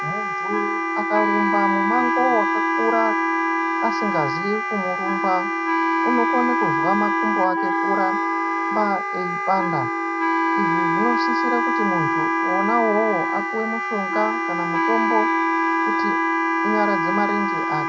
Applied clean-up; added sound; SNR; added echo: none; Wind instrument, woodwind instrument + Wind instrument, woodwind instrument; -4 dB; none.